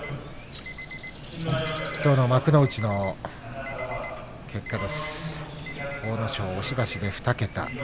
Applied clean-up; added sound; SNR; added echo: none; Alarm + Crow; 14 dB; none.